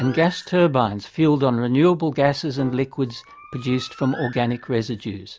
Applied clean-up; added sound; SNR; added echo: none; Bird + Piano; 20 dB; none.